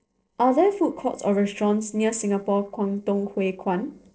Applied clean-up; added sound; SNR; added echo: neural separator model SepFormer DNS4.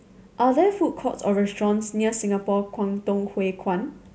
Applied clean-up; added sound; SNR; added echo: none; none; none; none.